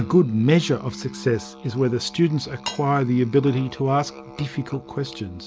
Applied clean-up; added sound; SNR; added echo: none; Cutlery, silverware / Dishes, pots, and pans + Musical instrument; 16 dB; none.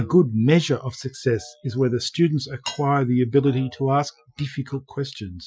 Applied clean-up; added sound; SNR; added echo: classical method Wiener filter.